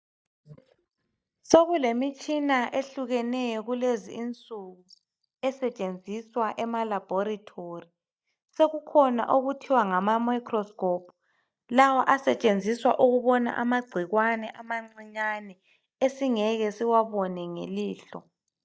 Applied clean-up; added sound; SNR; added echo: neural mask model DeepFilterNet 3.